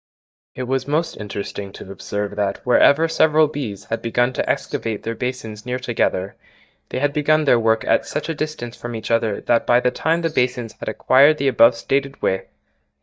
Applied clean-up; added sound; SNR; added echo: neural mask model DeepFilterNet 3.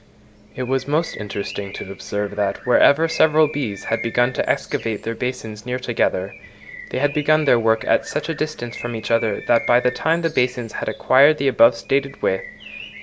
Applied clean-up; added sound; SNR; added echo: none; Bird; 17 dB; none.